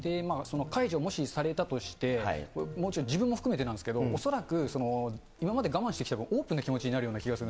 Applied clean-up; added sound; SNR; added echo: none; none; none; none.